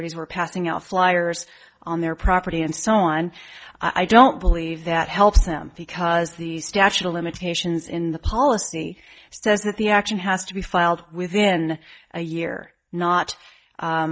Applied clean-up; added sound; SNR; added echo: neural mask model DeepFilterNet 3.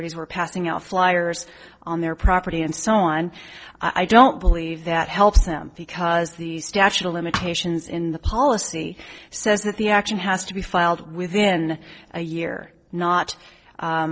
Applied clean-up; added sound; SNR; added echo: neural separator model SepFormer DNS4.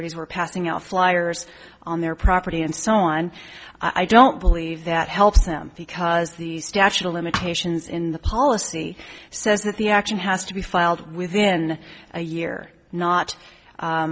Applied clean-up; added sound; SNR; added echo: none; Thump, thud; 7 dB; none.